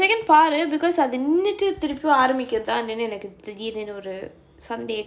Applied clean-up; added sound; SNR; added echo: none; none; none; none.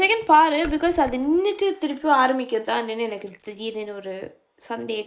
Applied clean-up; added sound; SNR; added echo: neural mask model Resemble Enhance denoiser.